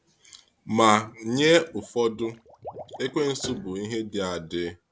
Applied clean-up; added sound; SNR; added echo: none; Liquid + Piano; 19 dB; none.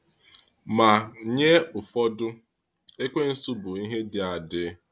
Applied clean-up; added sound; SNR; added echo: none; none; none; none.